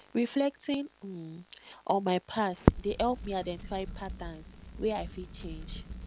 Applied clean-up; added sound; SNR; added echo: none; Crackle; 3 dB; none.